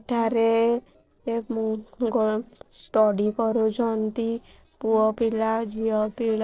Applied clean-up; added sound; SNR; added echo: neural separator model SepFormer DNS4.